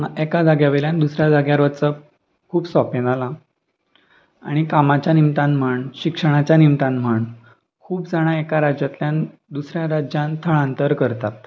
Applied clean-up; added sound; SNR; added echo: none; none; none; none.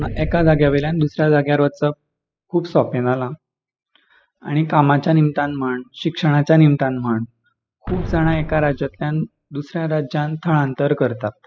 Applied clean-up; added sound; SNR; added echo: classical method spectral subtraction.